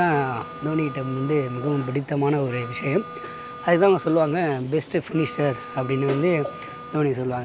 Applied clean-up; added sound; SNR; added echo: none; Harmonica; 15 dB; none.